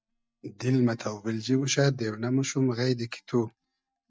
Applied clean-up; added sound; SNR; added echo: neural mask model DeepFilterNet 3.